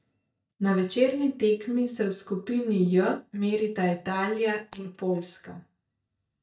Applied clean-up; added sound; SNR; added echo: neural mask model DeepFilterNet 3.